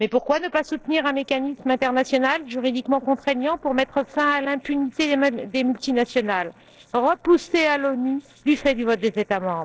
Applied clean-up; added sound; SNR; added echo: neural separator model SepFormer DNS4.